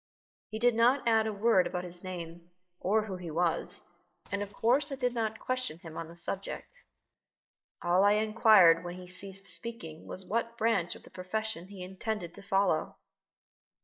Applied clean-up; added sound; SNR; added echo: neural mask model DeepFilterNet 3.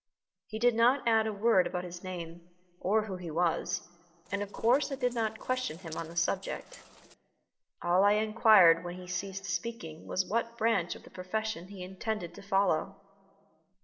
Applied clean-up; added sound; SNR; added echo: neural separator model SepFormer DNS4.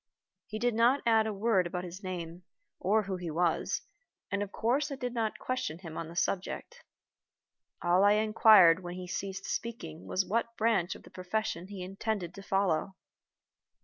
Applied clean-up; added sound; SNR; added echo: none; none; none; none.